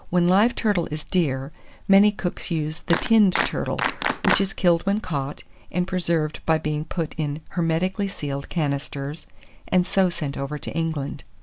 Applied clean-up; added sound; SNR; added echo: none; Clapping; 4 dB; none.